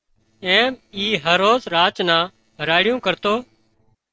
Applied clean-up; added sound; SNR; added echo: neural separator model SepFormer DNS4.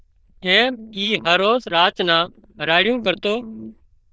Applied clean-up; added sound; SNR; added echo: neural diffusion model UNIVERSE++.